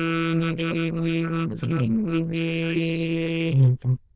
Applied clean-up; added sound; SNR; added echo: neural diffusion model UNIVERSE++.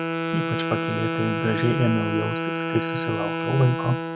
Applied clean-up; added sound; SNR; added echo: none; Wind instrument, woodwind instrument; 1 dB; none.